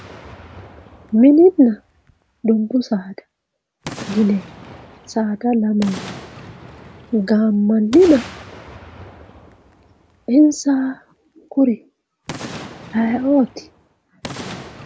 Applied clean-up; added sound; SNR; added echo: none; Boom; 18 dB; none.